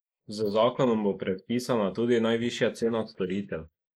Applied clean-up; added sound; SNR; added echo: neural mask model Resemble Enhance denoiser.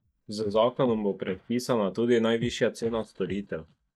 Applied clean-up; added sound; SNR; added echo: neural mask model DeepFilterNet 3.